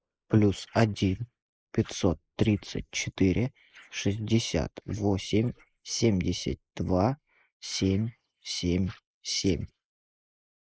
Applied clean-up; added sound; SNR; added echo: neural mask model Resemble Enhance denoiser.